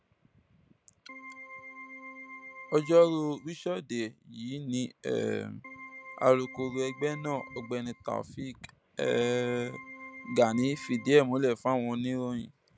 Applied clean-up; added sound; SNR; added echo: none; Keyboard (musical); 17 dB; none.